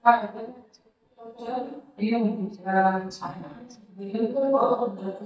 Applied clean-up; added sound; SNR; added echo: neural mask model DeepFilterNet 3.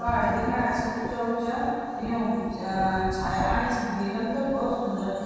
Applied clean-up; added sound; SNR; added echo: none; Thunder; 10 dB; reverberation time 2.1 s.